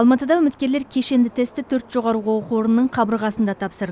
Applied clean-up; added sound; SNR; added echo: none; none; none; none.